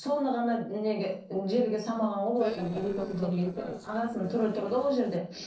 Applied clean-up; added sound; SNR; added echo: neural separator model SepFormer DNS4.